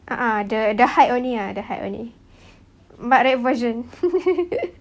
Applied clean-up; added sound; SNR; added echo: none; none; none; none.